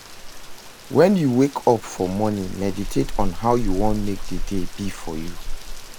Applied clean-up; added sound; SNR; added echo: none; Rain; 4 dB; none.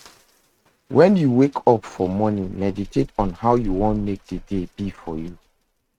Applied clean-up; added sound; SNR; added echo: neural mask model RNNoise.